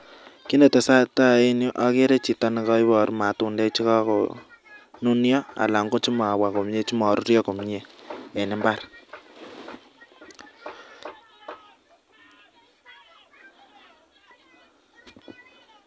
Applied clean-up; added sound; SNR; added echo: none; none; none; none.